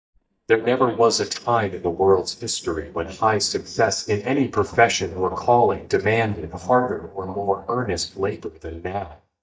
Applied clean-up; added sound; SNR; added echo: neural mask model DeepFilterNet 3.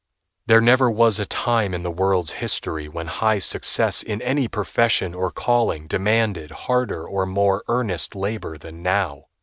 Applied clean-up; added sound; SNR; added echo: none; none; none; none.